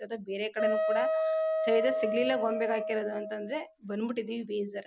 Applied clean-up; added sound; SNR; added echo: none; Wind instrument, woodwind instrument; -2 dB; none.